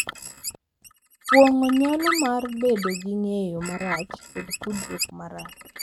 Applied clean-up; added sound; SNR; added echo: neural mask model RNNoise.